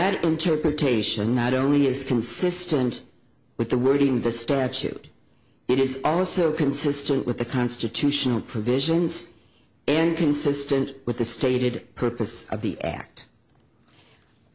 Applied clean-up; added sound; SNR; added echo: none; none; none; none.